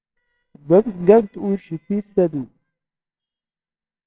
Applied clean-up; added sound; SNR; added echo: neural separator model SepFormer WHAMR!.